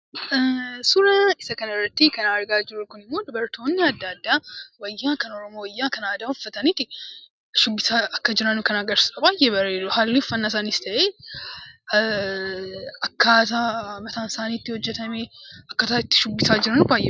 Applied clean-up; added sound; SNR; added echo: none; none; none; none.